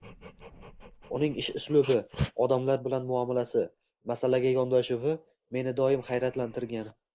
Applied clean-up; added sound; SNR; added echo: neural mask model Resemble Enhance denoiser.